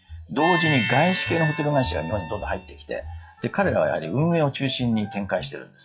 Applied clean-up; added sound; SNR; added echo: classical method WPE with log-MMSE.